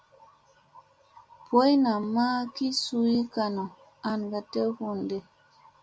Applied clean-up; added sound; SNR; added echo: none; none; none; none.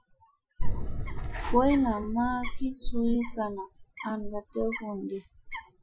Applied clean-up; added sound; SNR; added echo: classical method Wiener filter.